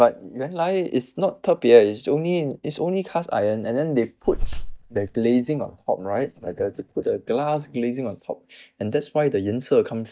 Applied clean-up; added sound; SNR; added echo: neural mask model DeepFilterNet 3.